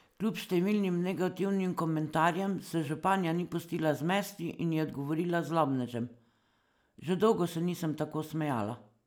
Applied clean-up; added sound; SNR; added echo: none; none; none; none.